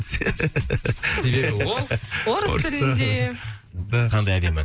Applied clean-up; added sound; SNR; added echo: neural mask model Resemble Enhance denoiser.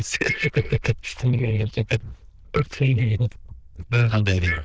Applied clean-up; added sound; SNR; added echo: neural diffusion model UNIVERSE++.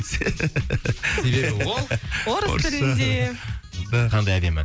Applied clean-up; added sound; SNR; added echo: none; none; none; none.